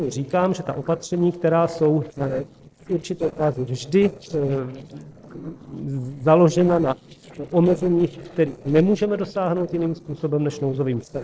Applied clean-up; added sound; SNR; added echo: neural separator model SepFormer DNS4.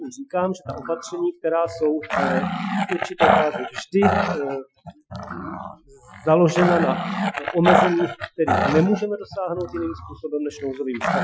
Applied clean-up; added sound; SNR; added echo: classical method Wiener filter.